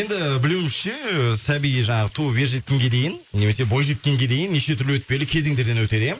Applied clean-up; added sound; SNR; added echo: neural mask model Resemble Enhance denoiser.